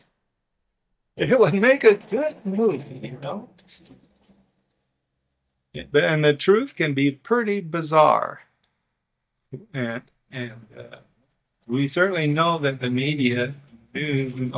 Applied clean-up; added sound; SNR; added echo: neural mask model DeepFilterNet 3.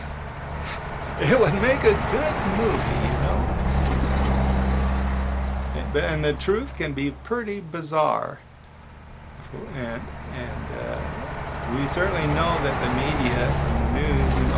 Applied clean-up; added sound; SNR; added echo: none; Truck; -1 dB; none.